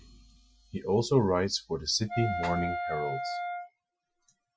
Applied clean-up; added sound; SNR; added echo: classical method Wiener filter.